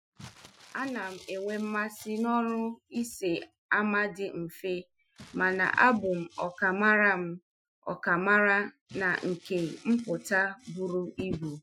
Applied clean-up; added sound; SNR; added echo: classical method Wiener filter.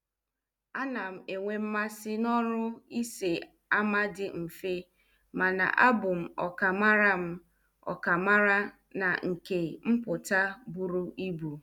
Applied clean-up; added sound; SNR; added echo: none; none; none; none.